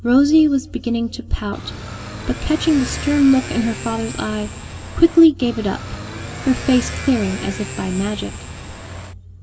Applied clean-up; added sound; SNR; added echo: none; Motorcycle / Accelerating, revving, vroom; 11 dB; reverberation time 2.5 s.